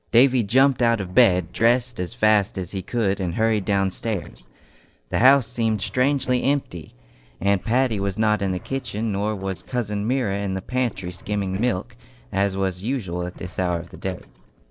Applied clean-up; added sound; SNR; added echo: neural separator model SepFormer DNS4.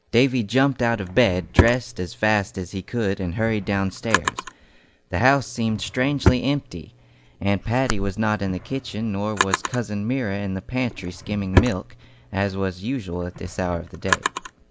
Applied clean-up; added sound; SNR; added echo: none; Drawer open or close; 5 dB; none.